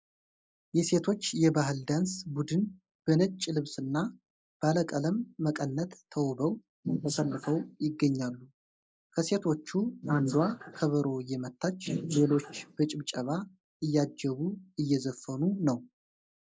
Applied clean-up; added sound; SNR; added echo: neural mask model Resemble Enhance denoiser.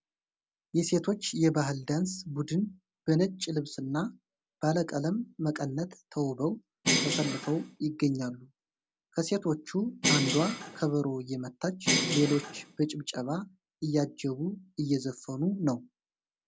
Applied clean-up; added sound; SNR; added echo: none; Bell; -1 dB; none.